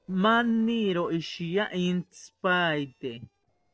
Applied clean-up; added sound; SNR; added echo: neural separator model SepFormer DNS4.